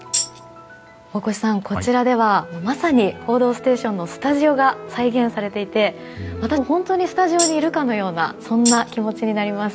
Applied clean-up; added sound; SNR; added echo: none; Tambourine; 4 dB; none.